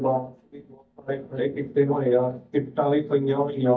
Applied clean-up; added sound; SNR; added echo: neural mask model DeepFilterNet 3.